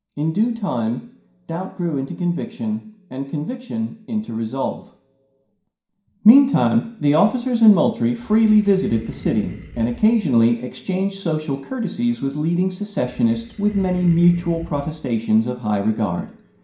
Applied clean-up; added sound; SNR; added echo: none; Animal; 19 dB; reverberation time 0.5 s.